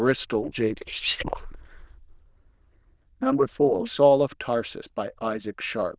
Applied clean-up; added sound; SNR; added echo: neural diffusion model UNIVERSE++.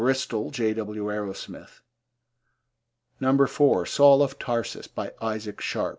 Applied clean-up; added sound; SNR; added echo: none; none; none; none.